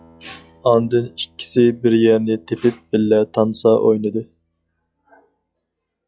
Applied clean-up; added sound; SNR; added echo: classical method log-MMSE.